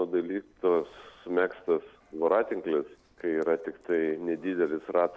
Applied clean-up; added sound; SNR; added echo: none; none; none; none.